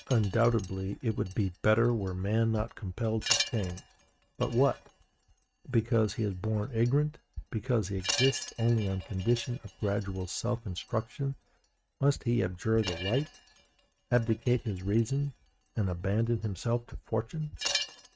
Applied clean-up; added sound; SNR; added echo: neural mask model RNNoise.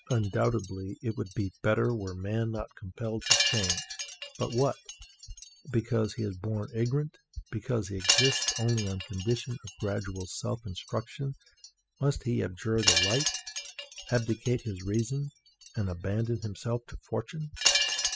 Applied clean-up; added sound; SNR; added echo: classical method spectral subtraction.